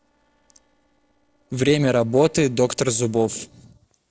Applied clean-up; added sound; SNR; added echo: neural separator model SepFormer DNS4.